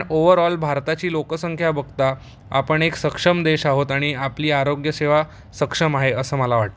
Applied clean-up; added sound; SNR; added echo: none; none; none; none.